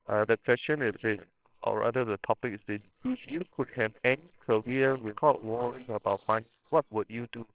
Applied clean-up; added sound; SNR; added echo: neural separator model SepFormer WHAMR!.